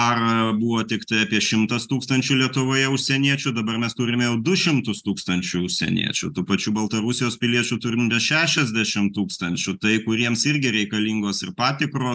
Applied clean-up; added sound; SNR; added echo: none; none; none; none.